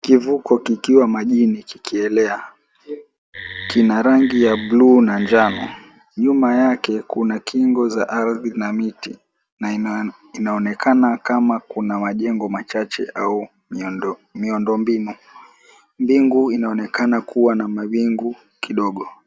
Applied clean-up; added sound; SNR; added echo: none; Wood; 13 dB; none.